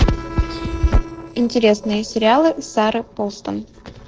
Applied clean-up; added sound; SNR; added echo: neural separator model SepFormer DNS4.